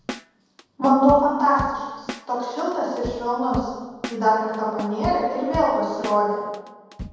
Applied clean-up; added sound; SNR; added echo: none; Drum / Drum kit; 14 dB; reverberation time 1.2 s.